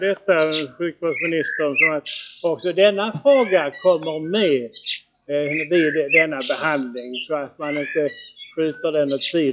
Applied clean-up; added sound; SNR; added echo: classical method log-MMSE.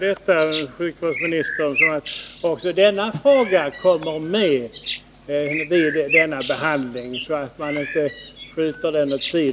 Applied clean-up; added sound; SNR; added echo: none; Bird; 8 dB; none.